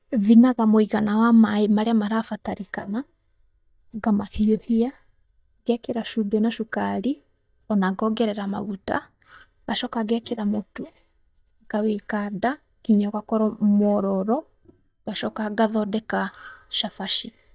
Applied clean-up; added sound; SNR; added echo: neural mask model DeepFilterNet 3.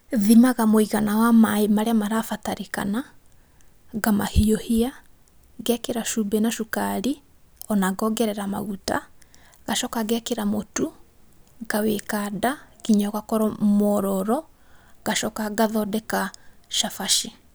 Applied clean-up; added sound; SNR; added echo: none; none; none; none.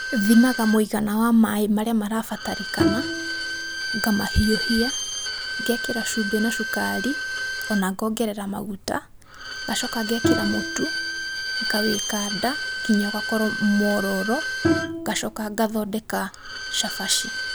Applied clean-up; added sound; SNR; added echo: none; Bowed string instrument + Bowed string instrument; 4 dB; none.